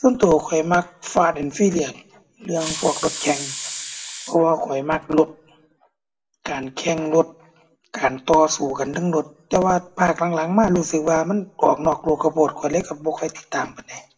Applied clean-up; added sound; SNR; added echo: none; Hiss; 9 dB; reverberation time 0.3 s.